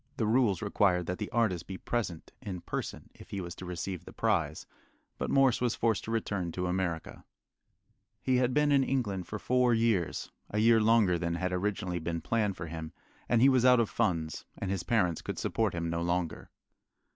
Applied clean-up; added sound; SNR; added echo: none; none; none; none.